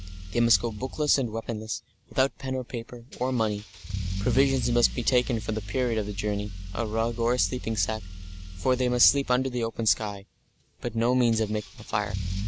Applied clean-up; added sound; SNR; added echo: none; Engine starting / Accelerating, revving, vroom / Car; 8 dB; none.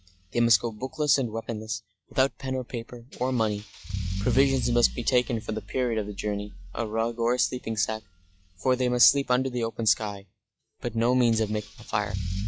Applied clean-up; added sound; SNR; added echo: classical method log-MMSE.